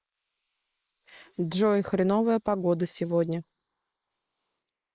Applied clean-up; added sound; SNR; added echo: neural mask model Resemble Enhance denoiser.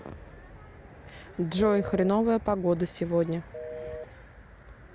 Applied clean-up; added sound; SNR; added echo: none; Telephone; 12 dB; none.